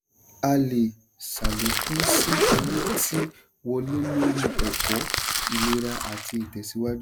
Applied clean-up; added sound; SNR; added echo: none; Crumpling, crinkling + Zipper (clothing); -1 dB; none.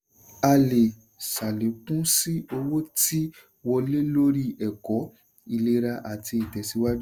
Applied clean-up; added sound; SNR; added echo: none; none; none; none.